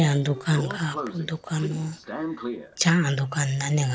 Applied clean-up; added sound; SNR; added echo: neural separator model SepFormer DNS4.